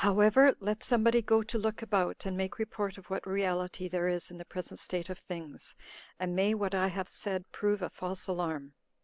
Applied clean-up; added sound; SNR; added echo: none; none; none; none.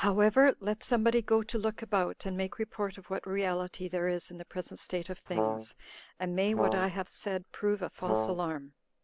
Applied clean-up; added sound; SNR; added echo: none; Brass instrument; 2 dB; none.